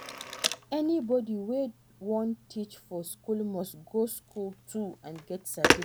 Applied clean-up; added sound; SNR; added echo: none; Telephone; 2 dB; none.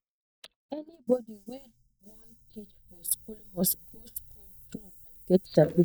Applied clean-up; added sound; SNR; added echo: neural mask model DeepFilterNet 3.